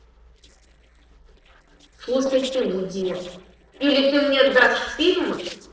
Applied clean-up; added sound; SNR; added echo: neural separator model SepFormer DNS4.